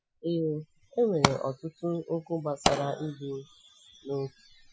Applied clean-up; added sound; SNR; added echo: classical method Wiener filter.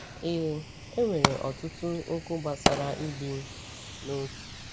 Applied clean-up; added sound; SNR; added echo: none; Fire; 1 dB; none.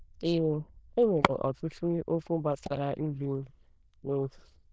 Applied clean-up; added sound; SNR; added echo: neural diffusion model UNIVERSE++.